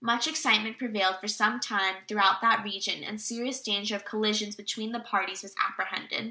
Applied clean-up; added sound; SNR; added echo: none; none; none; none.